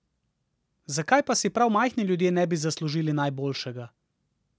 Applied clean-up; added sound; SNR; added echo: none; none; none; none.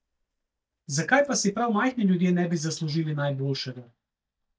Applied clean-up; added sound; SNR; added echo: neural mask model DeepFilterNet 3.